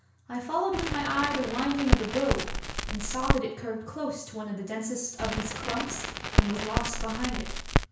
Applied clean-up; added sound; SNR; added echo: none; Crackle; -3 dB; reverberation time 0.5 s.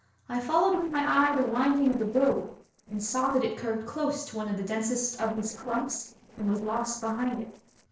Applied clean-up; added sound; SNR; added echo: neural separator model SepFormer DNS4.